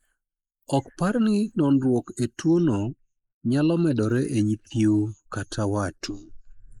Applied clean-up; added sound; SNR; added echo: neural mask model Resemble Enhance denoiser.